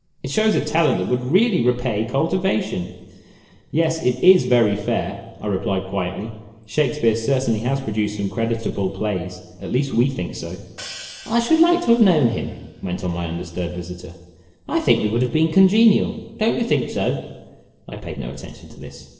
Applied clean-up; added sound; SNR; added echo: neural separator model SepFormer DNS4.